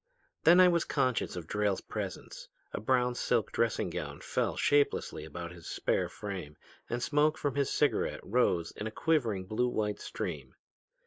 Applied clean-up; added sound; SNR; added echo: neural mask model Resemble Enhance denoiser.